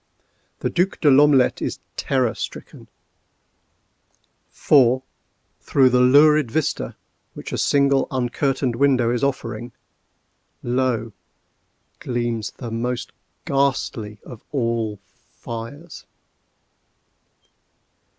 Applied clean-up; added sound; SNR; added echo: none; none; none; none.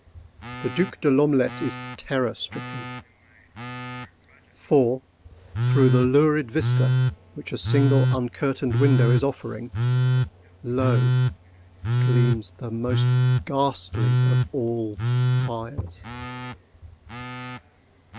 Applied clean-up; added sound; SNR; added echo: none; Telephone; -2 dB; none.